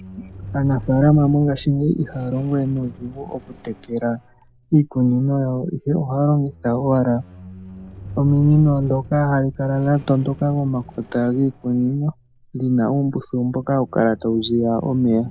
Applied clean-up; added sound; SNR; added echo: none; Squeak; 19 dB; none.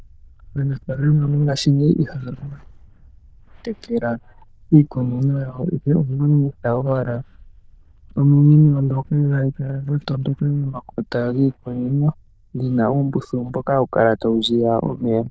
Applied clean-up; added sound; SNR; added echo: neural diffusion model UNIVERSE++.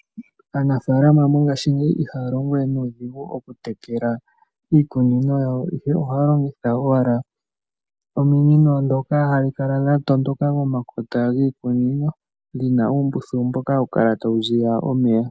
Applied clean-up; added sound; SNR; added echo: none; none; none; none.